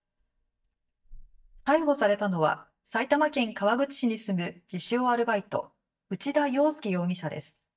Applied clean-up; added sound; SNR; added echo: neural mask model DeepFilterNet 3.